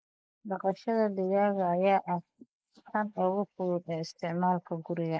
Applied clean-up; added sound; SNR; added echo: neural mask model Resemble Enhance denoiser.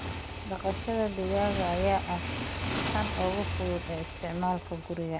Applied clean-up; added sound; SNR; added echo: none; Motorcycle / Engine; 3 dB; none.